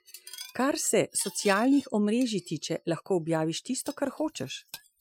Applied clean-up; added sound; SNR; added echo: classical method Wiener filter.